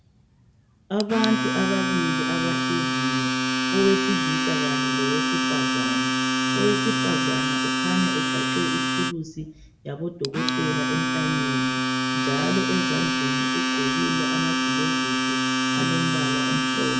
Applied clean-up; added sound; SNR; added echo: none; Domestic sounds, home sounds; -5 dB; reverberation time 0.4 s.